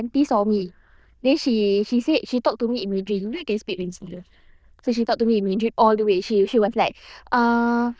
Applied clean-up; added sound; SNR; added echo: neural diffusion model UNIVERSE++.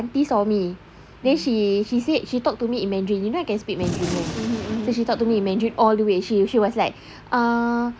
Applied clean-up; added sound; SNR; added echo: none; Gunshot, gunfire; 11 dB; none.